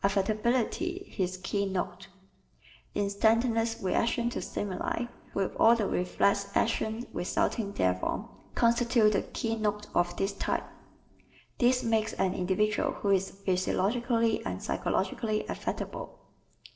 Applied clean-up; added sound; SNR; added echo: neural separator model SepFormer DNS4.